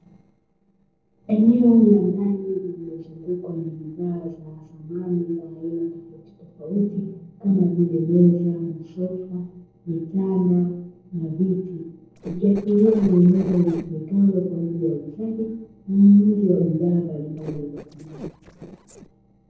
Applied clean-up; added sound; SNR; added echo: neural separator model SepFormer DNS4.